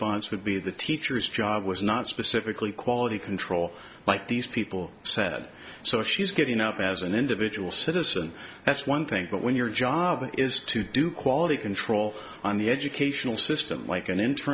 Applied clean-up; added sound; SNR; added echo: none; none; none; none.